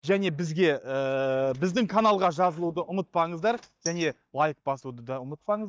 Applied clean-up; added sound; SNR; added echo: neural mask model DeepFilterNet 3.